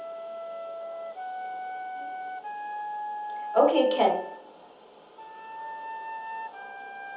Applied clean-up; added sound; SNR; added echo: none; Wind instrument, woodwind instrument; 6 dB; reverberation time 0.7 s.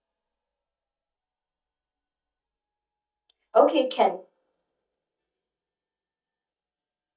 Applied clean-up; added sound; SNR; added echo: neural mask model DeepFilterNet 3.